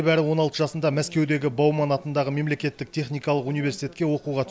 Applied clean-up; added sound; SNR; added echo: none; none; none; none.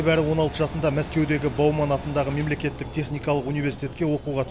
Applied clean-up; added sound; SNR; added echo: none; Engine; 12 dB; none.